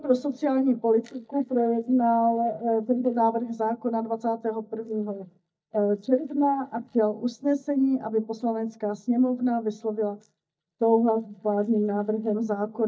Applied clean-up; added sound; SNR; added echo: neural mask model DeepFilterNet 3.